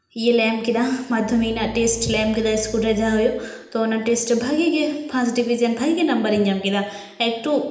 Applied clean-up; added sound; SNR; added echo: none; Bowed string instrument; 18 dB; reverberation time 0.8 s.